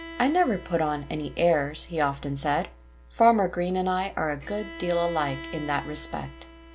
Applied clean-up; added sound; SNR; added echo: none; Bowed string instrument; 18 dB; none.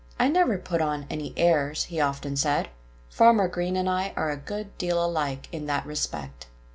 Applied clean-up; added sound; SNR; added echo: none; none; none; none.